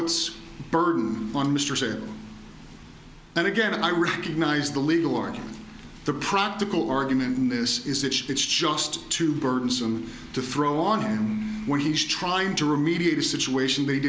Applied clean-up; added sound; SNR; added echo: none; none; none; none.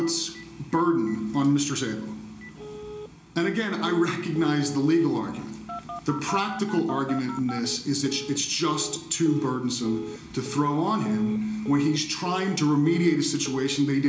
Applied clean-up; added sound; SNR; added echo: none; Telephone; 15 dB; reverberation time 0.4 s.